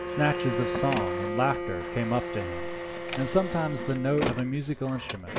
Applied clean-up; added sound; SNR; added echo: none; Bowed string instrument + Printer; 4 dB; none.